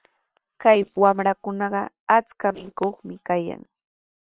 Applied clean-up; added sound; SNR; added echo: neural separator model SepFormer WHAM!.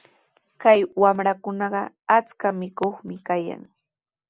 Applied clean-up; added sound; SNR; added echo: none; none; none; none.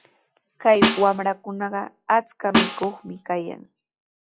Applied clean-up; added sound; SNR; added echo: classical method log-MMSE.